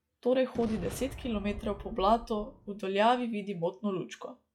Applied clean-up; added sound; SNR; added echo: classical method log-MMSE.